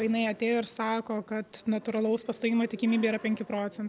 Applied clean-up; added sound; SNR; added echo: none; none; none; none.